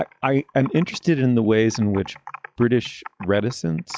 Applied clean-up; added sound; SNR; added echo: classical method log-MMSE.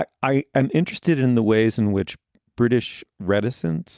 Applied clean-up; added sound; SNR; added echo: none; none; none; none.